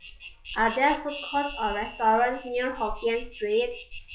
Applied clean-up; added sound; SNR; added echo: classical method log-MMSE.